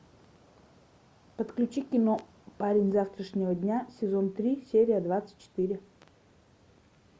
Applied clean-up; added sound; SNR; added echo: none; none; none; none.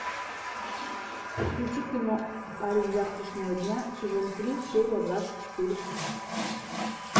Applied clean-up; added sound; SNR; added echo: none; Water tap, faucet; 3 dB; reverberation time 0.8 s.